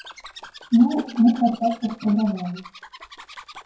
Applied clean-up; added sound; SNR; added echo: classical method WPE with log-MMSE.